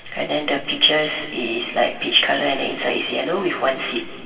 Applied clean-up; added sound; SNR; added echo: none; none; none; reverberation time 2.4 s.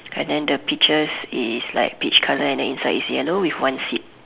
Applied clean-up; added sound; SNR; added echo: none; none; none; none.